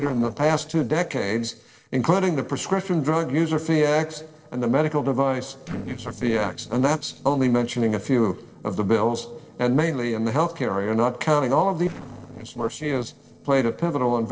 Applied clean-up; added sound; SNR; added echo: neural separator model SepFormer DNS4.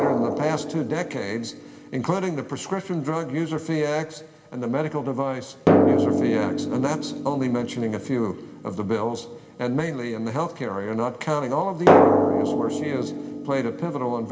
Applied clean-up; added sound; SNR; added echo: none; Drum; -1 dB; reverberation time 1.4 s.